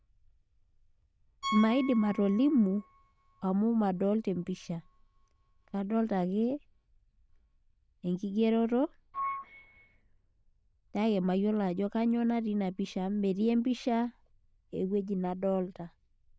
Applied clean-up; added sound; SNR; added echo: neural diffusion model UNIVERSE++.